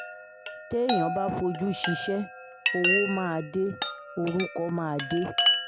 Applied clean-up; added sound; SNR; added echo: none; Chime; 1 dB; none.